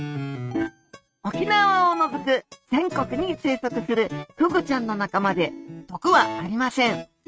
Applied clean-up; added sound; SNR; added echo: neural mask model RNNoise.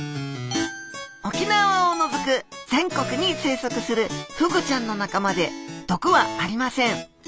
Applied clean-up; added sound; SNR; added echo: none; none; none; none.